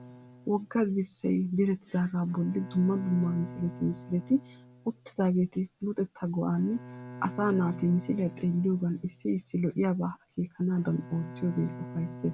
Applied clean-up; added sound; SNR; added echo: none; Bowed string instrument; 17 dB; none.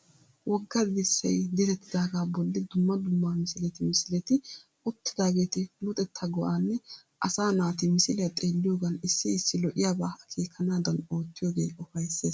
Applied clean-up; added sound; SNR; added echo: none; none; none; none.